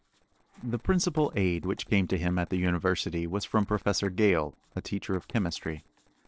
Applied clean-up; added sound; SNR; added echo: neural separator model SepFormer DNS4.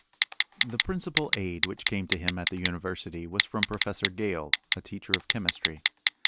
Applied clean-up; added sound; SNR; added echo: none; Telephone; -5 dB; none.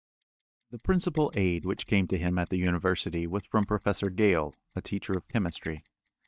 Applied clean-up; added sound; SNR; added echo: neural mask model DeepFilterNet 3.